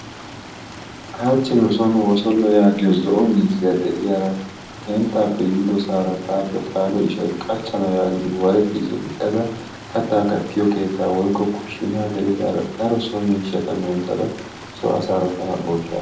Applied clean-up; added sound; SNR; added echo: none; Stream; 16 dB; reverberation time 0.6 s.